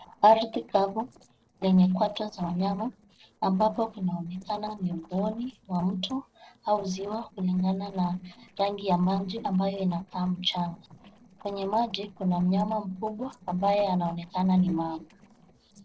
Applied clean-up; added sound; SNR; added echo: neural separator model SepFormer DNS4.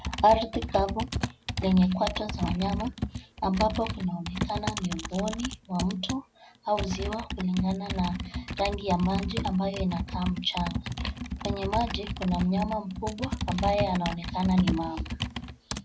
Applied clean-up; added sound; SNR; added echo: none; Computer keyboard; 5 dB; none.